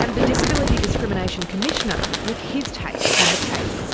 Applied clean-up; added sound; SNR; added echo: none; Fireworks; -5 dB; none.